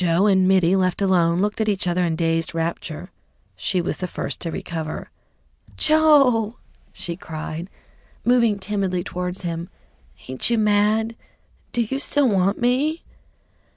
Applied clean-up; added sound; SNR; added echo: none; none; none; none.